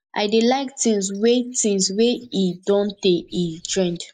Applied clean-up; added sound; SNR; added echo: neural mask model Resemble Enhance denoiser.